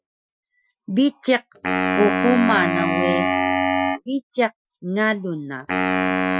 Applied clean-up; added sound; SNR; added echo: classical method Wiener filter.